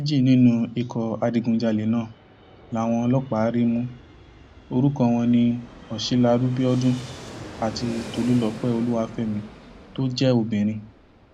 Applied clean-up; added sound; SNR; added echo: none; Fixed-wing aircraft, airplane; 19 dB; none.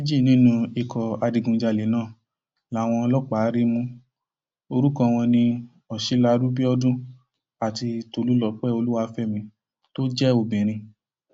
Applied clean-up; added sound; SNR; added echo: none; none; none; none.